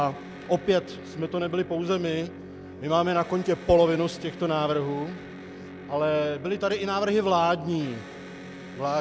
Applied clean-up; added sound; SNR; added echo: none; Electric guitar; 14 dB; none.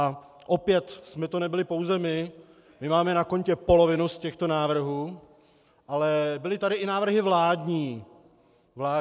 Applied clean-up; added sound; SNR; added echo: none; none; none; none.